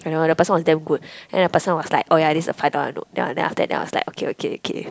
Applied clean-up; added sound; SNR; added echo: none; none; none; none.